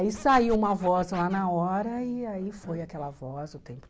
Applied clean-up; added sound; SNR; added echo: none; Scratching (performance technique); 17 dB; none.